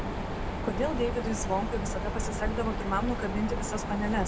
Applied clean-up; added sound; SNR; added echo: none; Mechanisms; 0 dB; reverberation time 0.8 s.